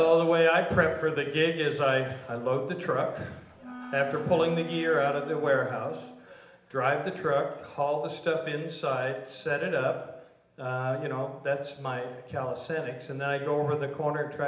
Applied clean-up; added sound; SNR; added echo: none; Wind instrument, woodwind instrument; 16 dB; reverberation time 0.8 s.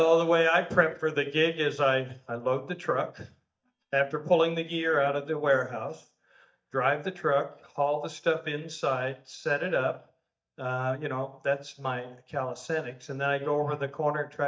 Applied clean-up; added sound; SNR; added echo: neural mask model DeepFilterNet 3.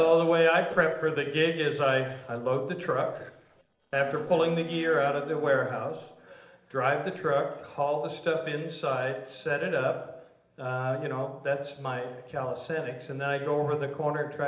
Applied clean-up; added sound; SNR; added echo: neural separator model SepFormer DNS4.